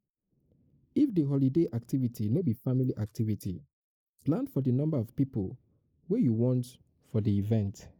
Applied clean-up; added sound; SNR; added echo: neural mask model Resemble Enhance denoiser.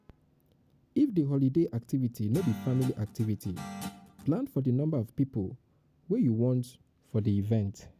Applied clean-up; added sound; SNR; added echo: none; Guitar; 13 dB; none.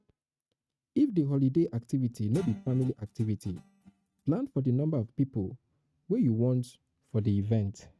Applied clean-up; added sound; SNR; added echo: neural mask model RNNoise.